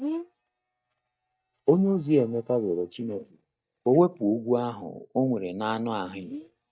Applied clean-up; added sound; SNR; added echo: neural mask model DeepFilterNet 3.